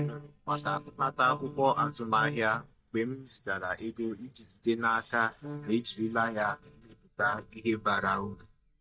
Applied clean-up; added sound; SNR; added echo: neural mask model DeepFilterNet 3.